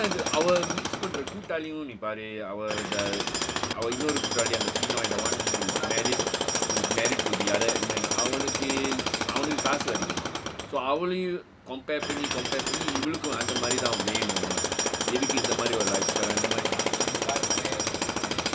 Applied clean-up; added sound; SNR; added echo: none; Tools; -3 dB; none.